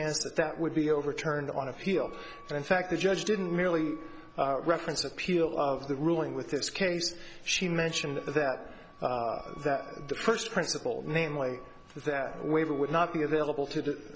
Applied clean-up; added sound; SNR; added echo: none; Wind instrument, woodwind instrument + Writing; 19 dB; none.